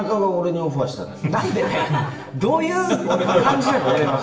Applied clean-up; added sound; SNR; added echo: none; Bowed string instrument; 14 dB; reverberation time 0.8 s.